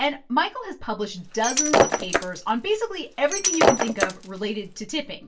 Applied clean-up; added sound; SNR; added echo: none; Shatter; -3 dB; reverberation time 0.2 s.